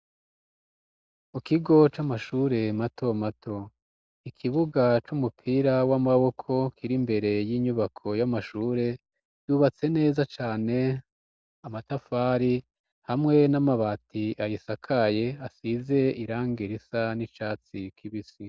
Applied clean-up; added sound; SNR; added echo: none; none; none; none.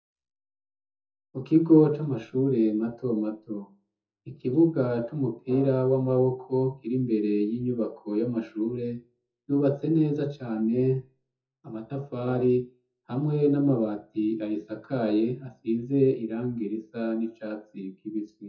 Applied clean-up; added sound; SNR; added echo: classical method WPE with log-MMSE.